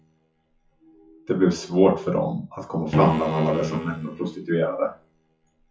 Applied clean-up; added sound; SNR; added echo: classical method WPE with log-MMSE.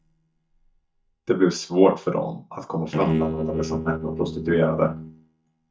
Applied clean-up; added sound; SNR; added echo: neural mask model DeepFilterNet 3.